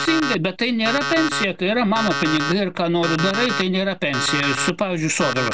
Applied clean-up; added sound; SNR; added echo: none; Alarm; 5 dB; none.